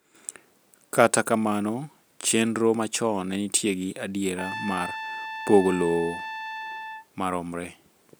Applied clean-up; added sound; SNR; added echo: none; Trumpet; 9 dB; none.